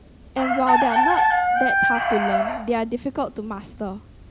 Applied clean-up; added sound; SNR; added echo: none; Chicken, rooster; -4 dB; none.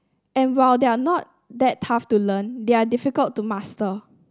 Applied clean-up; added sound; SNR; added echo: none; none; none; none.